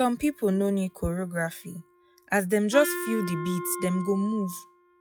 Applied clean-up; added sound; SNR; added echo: classical method log-MMSE.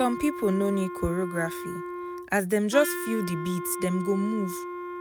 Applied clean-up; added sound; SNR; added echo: none; Wind instrument, woodwind instrument; 8 dB; none.